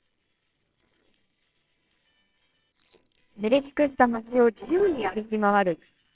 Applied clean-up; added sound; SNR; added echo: neural separator model SepFormer WHAMR!.